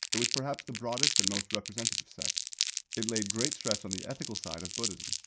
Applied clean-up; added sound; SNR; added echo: none; Crumpling, crinkling; -4 dB; none.